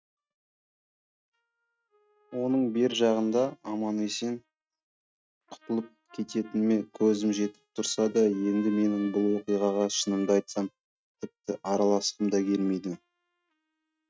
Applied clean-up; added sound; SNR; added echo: neural mask model RNNoise.